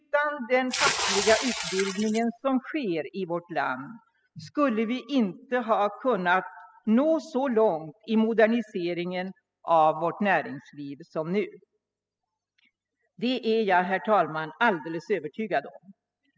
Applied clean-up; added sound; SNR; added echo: classical method spectral subtraction.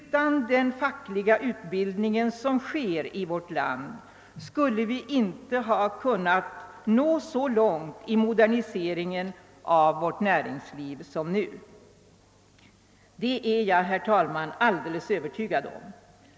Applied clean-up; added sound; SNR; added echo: none; none; none; none.